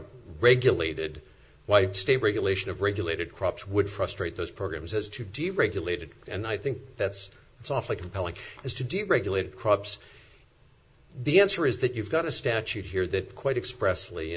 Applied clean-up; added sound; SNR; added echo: none; none; none; none.